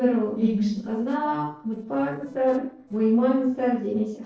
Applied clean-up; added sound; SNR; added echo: neural separator model SepFormer DNS4.